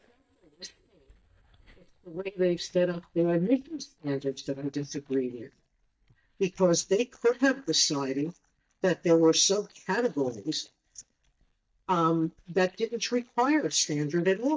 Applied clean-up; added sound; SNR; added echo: neural mask model DeepFilterNet 3.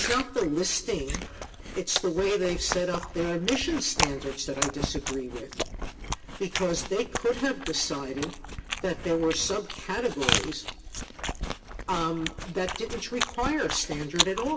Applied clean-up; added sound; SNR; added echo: none; Chewing, mastication; 4 dB; reverberation time 0.2 s.